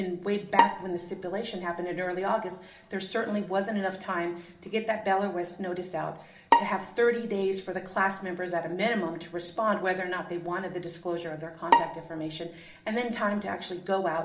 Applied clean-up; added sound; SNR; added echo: none; Bowed string instrument; 0 dB; reverberation time 0.8 s.